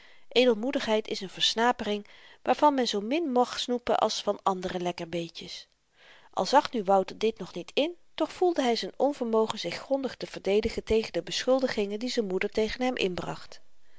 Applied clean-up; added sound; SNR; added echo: none; none; none; none.